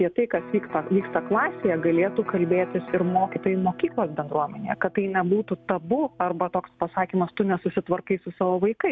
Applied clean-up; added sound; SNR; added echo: none; Electric guitar; 16 dB; none.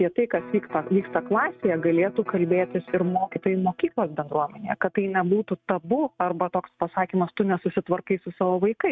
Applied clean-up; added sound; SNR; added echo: neural mask model RNNoise.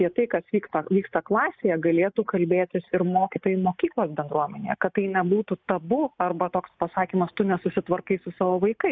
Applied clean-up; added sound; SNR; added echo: neural mask model Resemble Enhance denoiser.